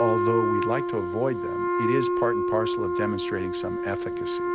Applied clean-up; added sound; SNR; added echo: none; Wind instrument, woodwind instrument; -3 dB; none.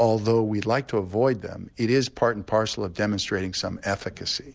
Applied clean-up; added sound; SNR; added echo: none; none; none; none.